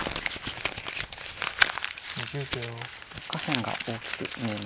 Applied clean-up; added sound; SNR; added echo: none; Crumpling, crinkling; -4 dB; none.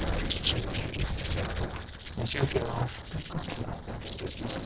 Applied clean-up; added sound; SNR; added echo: neural separator model SepFormer DNS4.